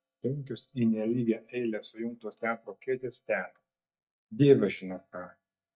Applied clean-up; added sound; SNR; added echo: neural mask model DeepFilterNet 3.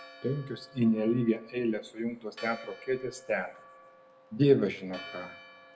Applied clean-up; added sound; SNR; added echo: none; Church bell; 20 dB; reverberation time 0.5 s.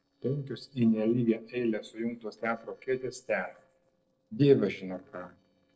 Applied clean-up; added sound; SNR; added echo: neural separator model SepFormer DNS4.